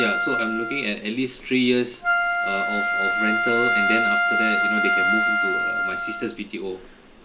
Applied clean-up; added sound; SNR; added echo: none; Wind instrument, woodwind instrument; -4 dB; none.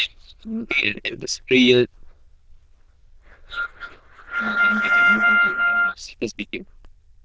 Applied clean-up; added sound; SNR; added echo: neural diffusion model UNIVERSE++.